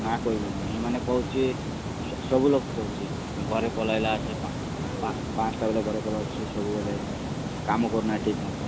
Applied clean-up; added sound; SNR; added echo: none; Water; 3 dB; none.